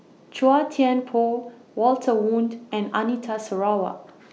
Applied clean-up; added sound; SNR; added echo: none; none; none; none.